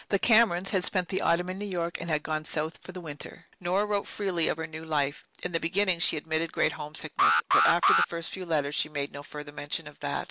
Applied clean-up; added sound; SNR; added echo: neural mask model Resemble Enhance denoiser.